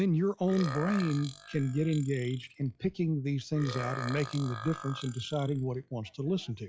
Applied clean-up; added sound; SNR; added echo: classical method log-MMSE.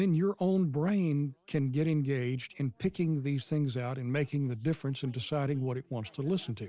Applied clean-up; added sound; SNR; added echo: none; none; none; none.